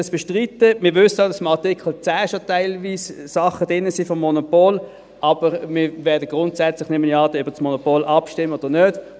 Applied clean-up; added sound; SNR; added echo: none; none; none; none.